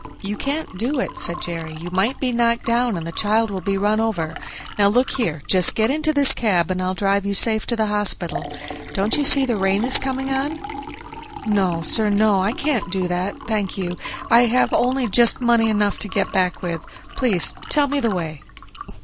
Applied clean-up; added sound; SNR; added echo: none; Liquid; 15 dB; none.